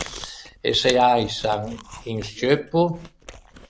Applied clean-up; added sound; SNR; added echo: none; Chewing, mastication; 17 dB; none.